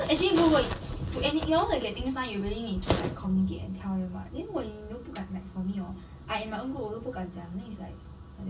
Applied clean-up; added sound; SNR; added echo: none; none; none; reverberation time 0.5 s.